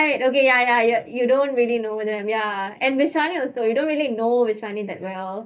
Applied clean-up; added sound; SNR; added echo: neural mask model DeepFilterNet 3.